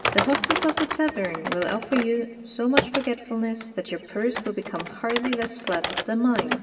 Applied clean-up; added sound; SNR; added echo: none; Typing; 3 dB; reverberation time 2.8 s.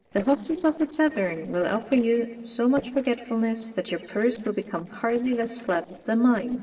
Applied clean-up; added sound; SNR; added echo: neural separator model SepFormer DNS4.